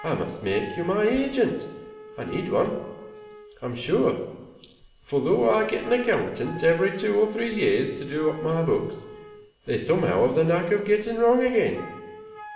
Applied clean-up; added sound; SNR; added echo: none; Wind instrument, woodwind instrument; 19 dB; reverberation time 1.1 s.